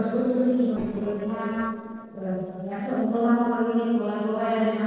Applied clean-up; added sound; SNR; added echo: neural separator model SepFormer DNS4.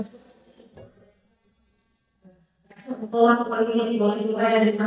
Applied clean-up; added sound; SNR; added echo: neural mask model DeepFilterNet 3.